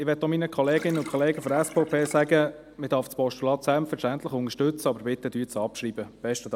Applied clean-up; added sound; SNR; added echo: none; Sink (filling or washing); 19 dB; none.